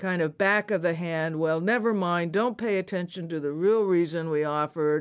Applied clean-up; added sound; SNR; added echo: none; none; none; none.